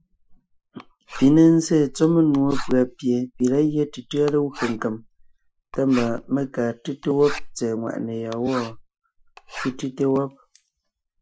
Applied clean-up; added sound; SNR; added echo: classical method Wiener filter.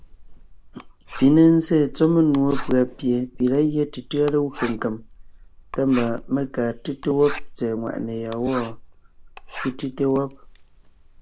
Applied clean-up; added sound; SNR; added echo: none; Writing; 12 dB; none.